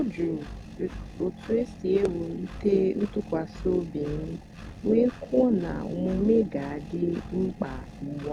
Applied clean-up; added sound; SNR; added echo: none; Engine; 14 dB; none.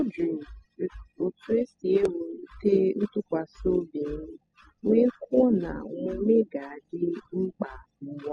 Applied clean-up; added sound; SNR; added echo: classical method spectral subtraction.